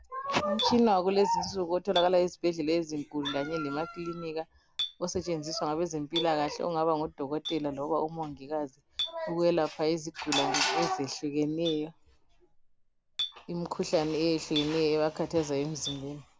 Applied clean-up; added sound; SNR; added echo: none; Chink, clink; 13 dB; none.